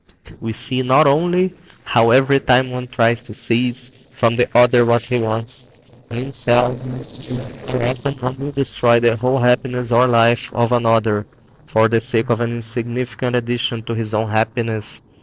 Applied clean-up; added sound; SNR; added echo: neural separator model SepFormer DNS4.